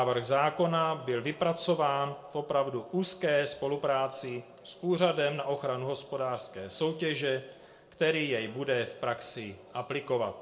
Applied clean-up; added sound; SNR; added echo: none; none; none; reverberation time 0.5 s.